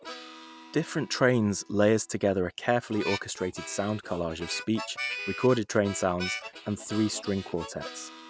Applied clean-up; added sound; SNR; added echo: none; Harmonica; 12 dB; none.